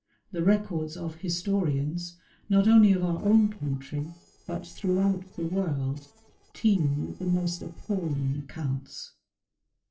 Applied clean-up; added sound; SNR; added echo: neural separator model SepFormer DNS4.